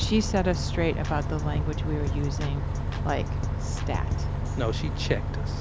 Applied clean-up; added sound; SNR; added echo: none; Bus; -1 dB; none.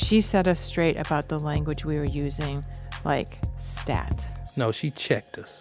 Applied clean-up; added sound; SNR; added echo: none; none; none; none.